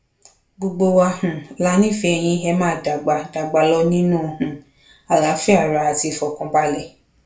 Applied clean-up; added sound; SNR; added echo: none; none; none; reverberation time 0.3 s.